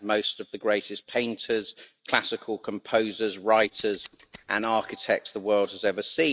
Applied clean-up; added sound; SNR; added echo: neural mask model RNNoise.